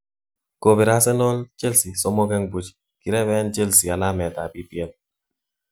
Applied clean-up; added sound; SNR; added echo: none; none; none; none.